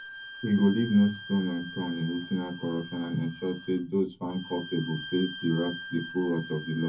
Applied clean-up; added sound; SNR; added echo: none; Bowed string instrument; 13 dB; reverberation time 0.3 s.